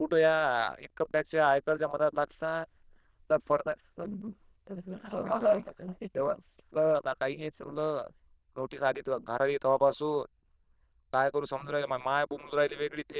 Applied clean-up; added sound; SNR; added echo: neural diffusion model UNIVERSE++.